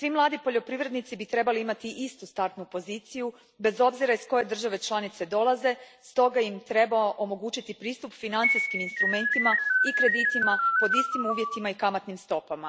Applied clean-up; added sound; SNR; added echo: none; Keyboard (musical); -3 dB; none.